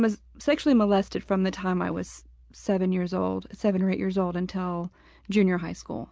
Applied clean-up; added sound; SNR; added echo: none; none; none; none.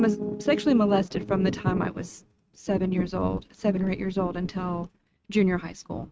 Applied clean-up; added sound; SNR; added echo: neural mask model RNNoise.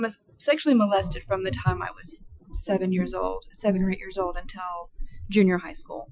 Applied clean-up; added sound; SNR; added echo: classical method Wiener filter.